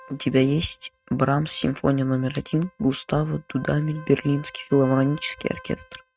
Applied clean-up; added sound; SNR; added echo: neural mask model RNNoise.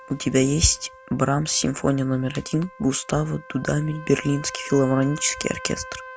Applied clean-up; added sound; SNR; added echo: none; Trumpet; 18 dB; none.